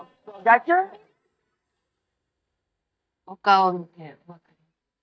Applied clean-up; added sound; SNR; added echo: neural mask model DeepFilterNet 3.